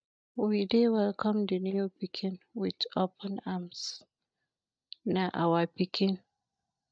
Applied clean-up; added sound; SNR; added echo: neural mask model DeepFilterNet 3.